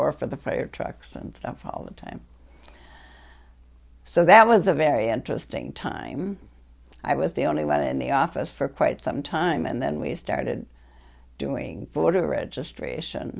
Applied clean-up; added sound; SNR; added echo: none; none; none; none.